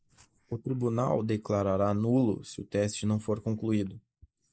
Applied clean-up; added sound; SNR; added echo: neural mask model Resemble Enhance denoiser.